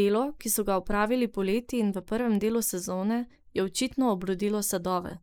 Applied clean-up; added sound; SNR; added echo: neural mask model Resemble Enhance denoiser.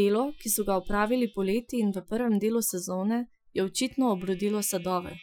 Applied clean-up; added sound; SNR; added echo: classical method Wiener filter.